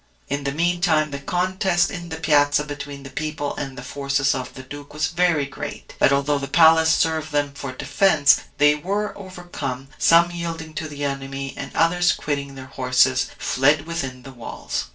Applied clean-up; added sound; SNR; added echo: neural separator model SepFormer DNS4.